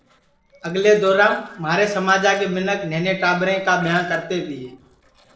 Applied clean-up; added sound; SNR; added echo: neural separator model SepFormer DNS4.